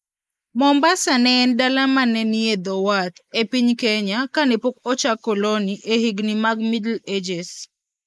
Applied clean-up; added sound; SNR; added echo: neural mask model Resemble Enhance denoiser.